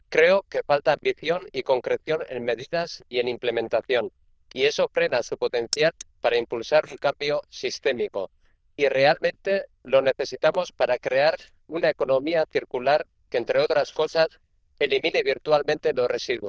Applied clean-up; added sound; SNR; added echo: neural diffusion model UNIVERSE++.